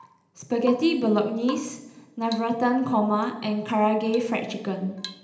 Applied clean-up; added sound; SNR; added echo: none; Drip / Water tap, faucet / Rain; 20 dB; reverberation time 0.8 s.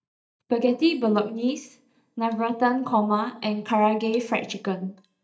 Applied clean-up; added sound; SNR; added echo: neural mask model DeepFilterNet 3.